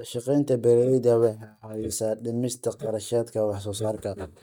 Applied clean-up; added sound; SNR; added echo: neural mask model DeepFilterNet 3.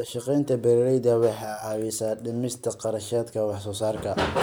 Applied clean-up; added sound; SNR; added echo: none; none; none; none.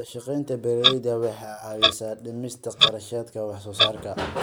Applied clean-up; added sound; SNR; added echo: none; Clock; -2 dB; none.